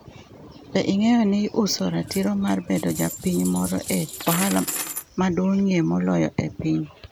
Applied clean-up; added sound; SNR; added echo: none; Coin (dropping); 10 dB; none.